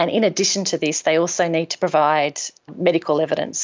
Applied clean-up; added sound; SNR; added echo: none; none; none; none.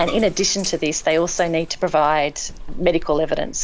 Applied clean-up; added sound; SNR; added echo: none; Bathtub (filling or washing); 10 dB; none.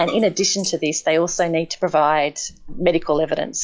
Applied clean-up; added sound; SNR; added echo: classical method log-MMSE.